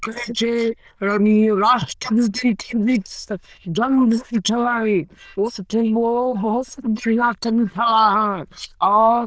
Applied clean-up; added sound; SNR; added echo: neural diffusion model UNIVERSE++.